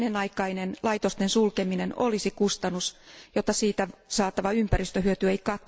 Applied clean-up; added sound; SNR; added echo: none; none; none; none.